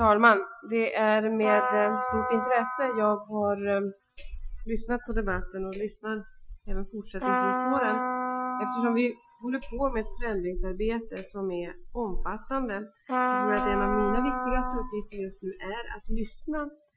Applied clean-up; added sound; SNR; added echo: classical method Wiener filter.